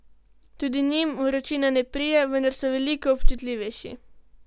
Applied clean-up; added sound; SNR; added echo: none; none; none; none.